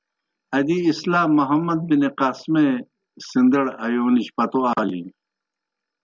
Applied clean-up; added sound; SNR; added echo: none; none; none; none.